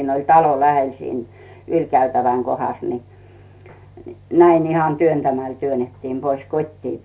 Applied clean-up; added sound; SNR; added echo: none; none; none; none.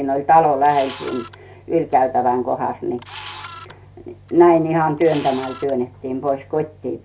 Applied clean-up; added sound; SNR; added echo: none; Camera; 20 dB; none.